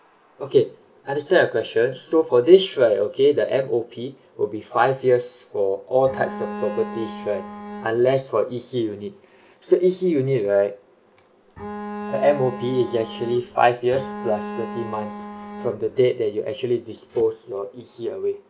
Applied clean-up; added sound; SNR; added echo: none; Bowed string instrument; 11 dB; none.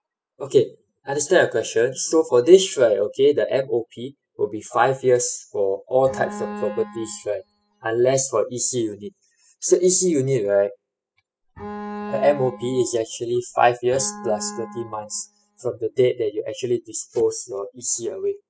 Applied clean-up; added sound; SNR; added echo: classical method spectral subtraction.